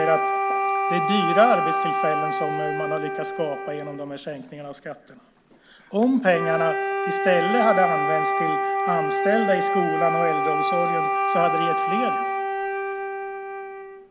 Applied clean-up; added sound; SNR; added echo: none; Wind instrument, woodwind instrument; -1 dB; none.